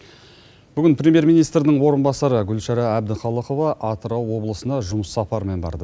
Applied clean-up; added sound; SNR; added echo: none; none; none; none.